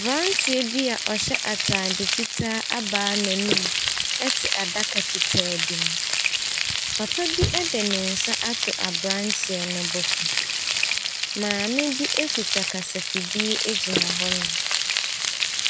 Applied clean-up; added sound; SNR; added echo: none; Frying (food); -4 dB; none.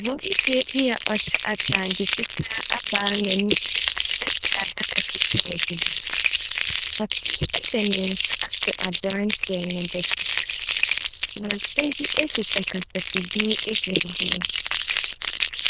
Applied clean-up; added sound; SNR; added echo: neural diffusion model UNIVERSE++.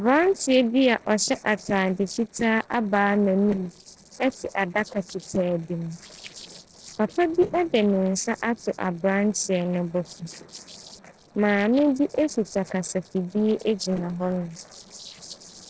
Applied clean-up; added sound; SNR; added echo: neural separator model SepFormer DNS4.